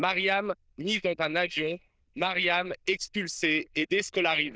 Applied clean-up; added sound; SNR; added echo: neural diffusion model UNIVERSE++.